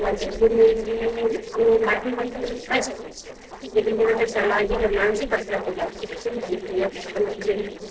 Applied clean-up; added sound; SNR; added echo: neural separator model SepFormer DNS4.